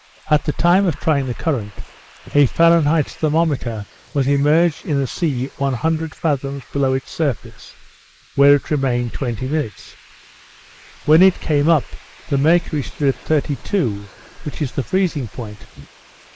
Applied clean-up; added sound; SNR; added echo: neural mask model Resemble Enhance denoiser.